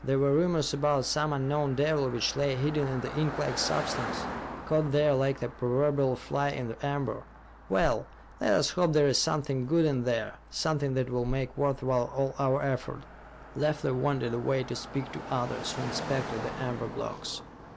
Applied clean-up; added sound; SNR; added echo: none; Car passing by; 13 dB; none.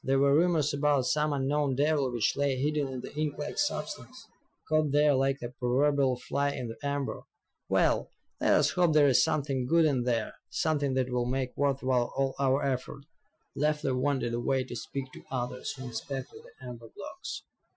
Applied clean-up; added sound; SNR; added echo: classical method Wiener filter.